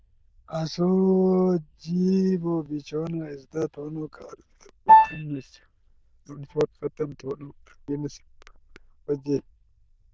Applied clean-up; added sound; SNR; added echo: neural diffusion model UNIVERSE++.